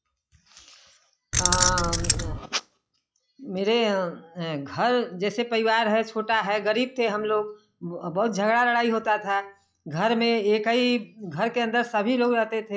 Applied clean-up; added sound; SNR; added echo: classical method log-MMSE.